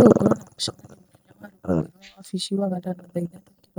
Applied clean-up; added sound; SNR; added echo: neural mask model DeepFilterNet 3.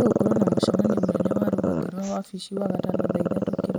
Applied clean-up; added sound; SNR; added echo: none; Growling; -4 dB; none.